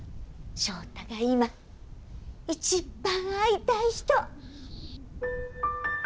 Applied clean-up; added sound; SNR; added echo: none; Wind; 13 dB; none.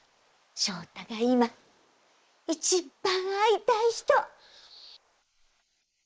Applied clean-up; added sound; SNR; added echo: neural mask model Resemble Enhance denoiser.